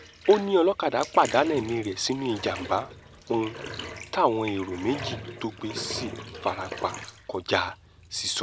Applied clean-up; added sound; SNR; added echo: none; Bathtub (filling or washing); 13 dB; none.